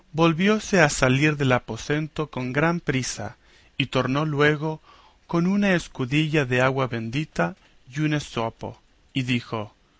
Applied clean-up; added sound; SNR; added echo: none; none; none; none.